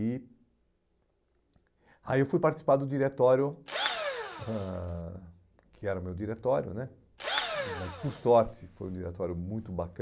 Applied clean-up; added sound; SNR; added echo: none; Engine / Drill; 4 dB; none.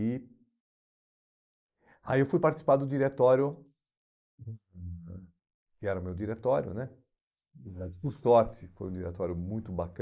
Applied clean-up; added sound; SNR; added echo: neural mask model Resemble Enhance denoiser.